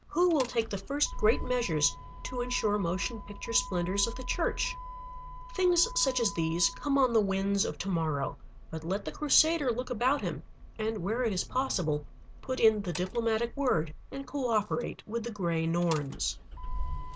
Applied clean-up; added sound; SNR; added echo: none; Motor vehicle (road); 10 dB; none.